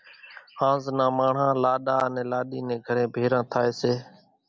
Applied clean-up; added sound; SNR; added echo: none; none; none; none.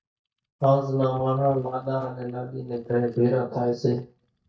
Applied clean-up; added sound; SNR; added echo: neural mask model DeepFilterNet 3.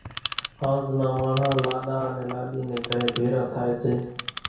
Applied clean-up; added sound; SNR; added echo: none; Clock; 6 dB; reverberation time 0.6 s.